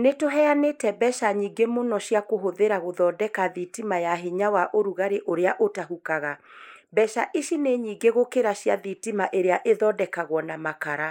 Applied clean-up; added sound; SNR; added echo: neural mask model Resemble Enhance denoiser.